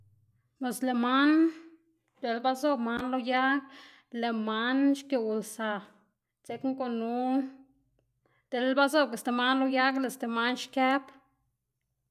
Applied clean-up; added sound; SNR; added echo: none; none; none; none.